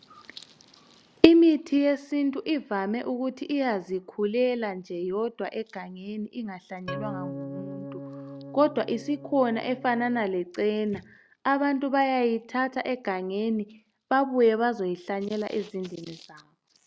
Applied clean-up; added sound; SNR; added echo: none; Organ; 11 dB; none.